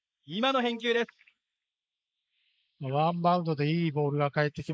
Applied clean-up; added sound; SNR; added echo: neural mask model Resemble Enhance denoiser.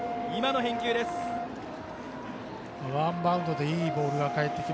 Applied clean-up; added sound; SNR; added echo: none; Brass instrument; 6 dB; none.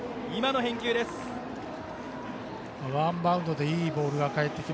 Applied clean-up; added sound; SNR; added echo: none; none; none; none.